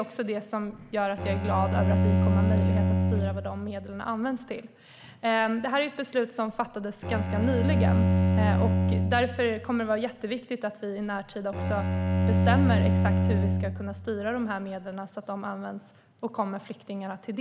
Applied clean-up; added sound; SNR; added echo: none; Bowed string instrument; -5 dB; none.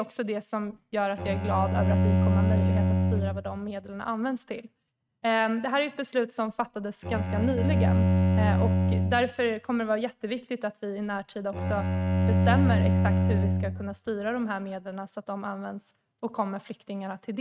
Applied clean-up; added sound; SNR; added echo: neural mask model RNNoise.